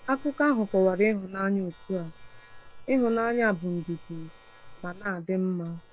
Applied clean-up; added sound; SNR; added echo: neural separator model SepFormer WHAM!.